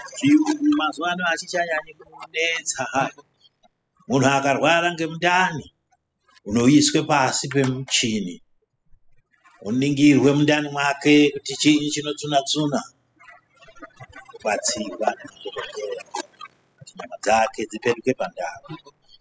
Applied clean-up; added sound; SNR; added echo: classical method spectral subtraction.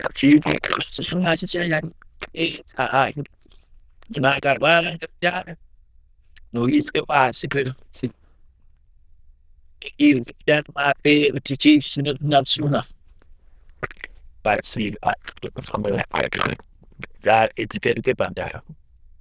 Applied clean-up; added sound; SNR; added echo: neural diffusion model UNIVERSE++.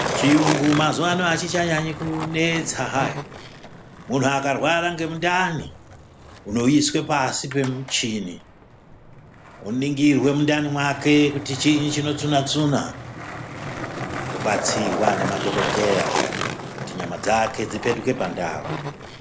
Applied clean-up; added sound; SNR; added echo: none; Skateboard; 7 dB; none.